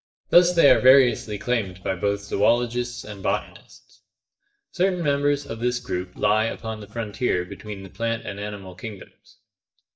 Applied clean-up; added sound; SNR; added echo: neural mask model DeepFilterNet 3.